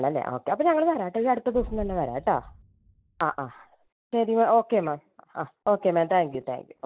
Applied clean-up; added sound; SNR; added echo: neural mask model DeepFilterNet 3.